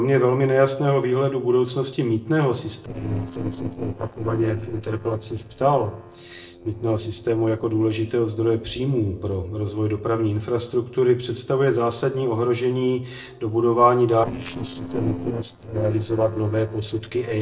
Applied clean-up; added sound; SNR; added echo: neural separator model SepFormer DNS4.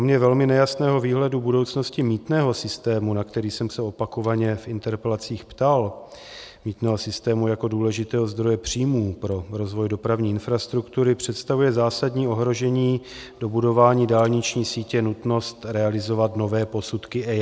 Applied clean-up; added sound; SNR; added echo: none; none; none; none.